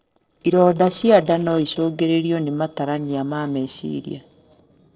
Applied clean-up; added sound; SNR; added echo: neural separator model SepFormer DNS4.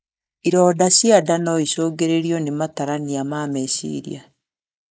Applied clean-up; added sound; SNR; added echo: neural mask model Resemble Enhance denoiser.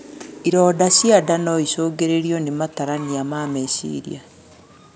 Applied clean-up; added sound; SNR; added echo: none; none; none; none.